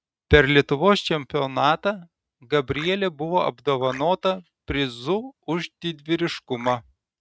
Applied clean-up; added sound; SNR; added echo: neural mask model RNNoise.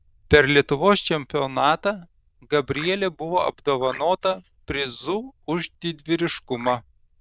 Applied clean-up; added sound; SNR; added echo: neural diffusion model UNIVERSE++.